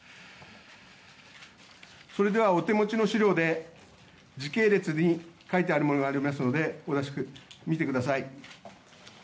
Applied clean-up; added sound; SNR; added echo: none; none; none; none.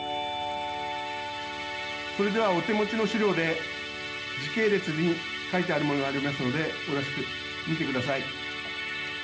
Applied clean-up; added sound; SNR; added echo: none; Musical instrument; 4 dB; none.